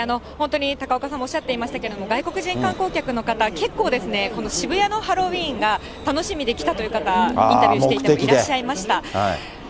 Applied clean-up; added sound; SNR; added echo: none; Vehicle; 18 dB; none.